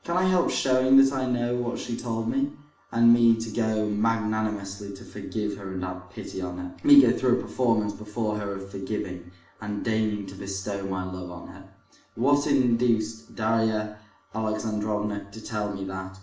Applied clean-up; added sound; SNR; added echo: none; none; none; reverberation time 0.5 s.